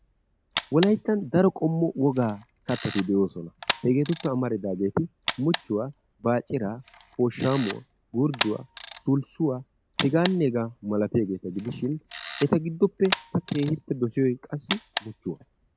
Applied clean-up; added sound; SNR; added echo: none; Camera; 8 dB; none.